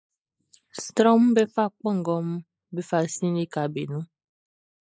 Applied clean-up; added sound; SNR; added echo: neural mask model Resemble Enhance denoiser.